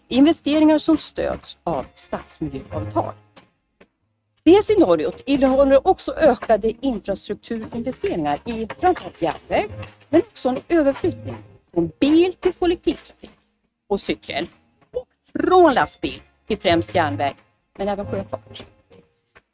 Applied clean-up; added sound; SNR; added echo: neural mask model RNNoise.